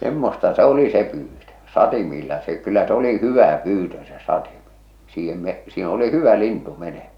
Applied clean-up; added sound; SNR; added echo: none; none; none; none.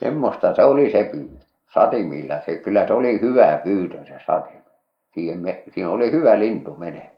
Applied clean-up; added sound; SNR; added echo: neural mask model Resemble Enhance denoiser.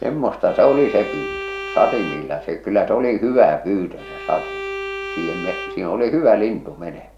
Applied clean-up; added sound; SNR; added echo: none; Bowed string instrument; 12 dB; none.